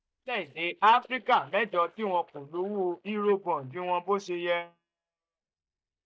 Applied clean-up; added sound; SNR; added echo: neural mask model DeepFilterNet 3.